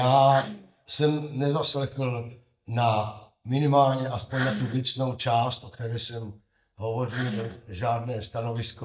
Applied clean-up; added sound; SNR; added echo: neural mask model DeepFilterNet 3.